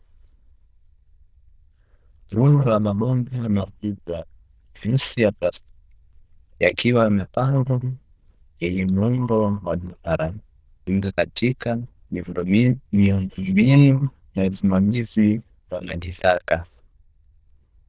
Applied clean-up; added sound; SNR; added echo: neural diffusion model UNIVERSE++.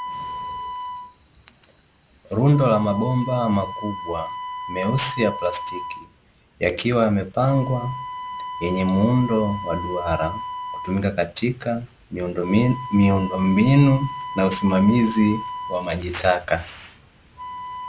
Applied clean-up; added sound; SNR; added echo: none; Wind instrument, woodwind instrument; 11 dB; none.